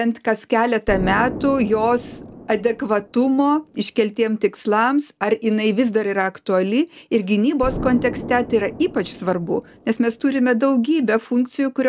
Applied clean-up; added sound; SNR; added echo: none; Explosion; 15 dB; none.